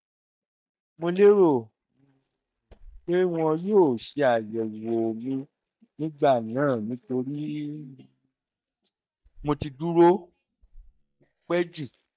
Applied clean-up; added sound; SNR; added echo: neural mask model DeepFilterNet 3.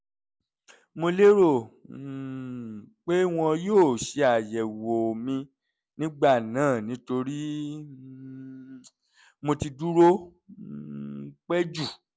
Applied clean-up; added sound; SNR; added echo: none; none; none; none.